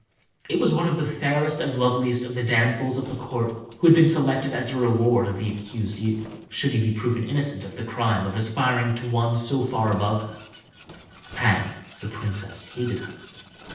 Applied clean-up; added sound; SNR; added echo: neural separator model SepFormer DNS4.